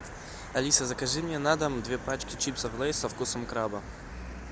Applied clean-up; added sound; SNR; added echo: none; none; none; none.